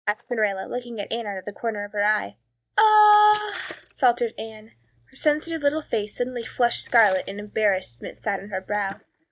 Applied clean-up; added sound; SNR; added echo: neural mask model DeepFilterNet 3.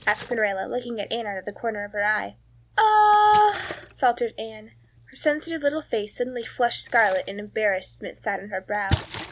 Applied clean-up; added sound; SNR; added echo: none; Splash, splatter; 15 dB; none.